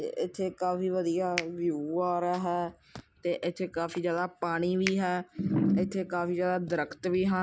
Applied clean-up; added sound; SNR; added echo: none; Finger snapping; 15 dB; none.